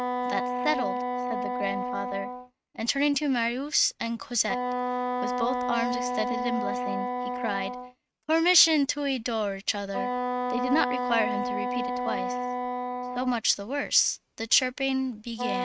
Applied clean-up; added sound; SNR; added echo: neural mask model RNNoise.